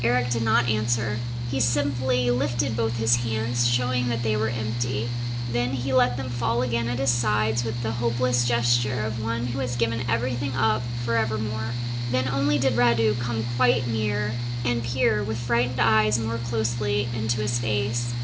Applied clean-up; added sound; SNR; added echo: none; Mechanical fan; 1 dB; reverberation time 0.4 s.